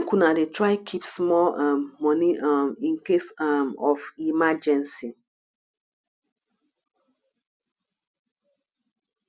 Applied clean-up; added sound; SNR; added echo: none; none; none; none.